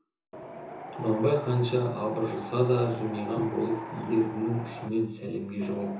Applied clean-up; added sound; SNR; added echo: none; Wind; 12 dB; reverberation time 0.6 s.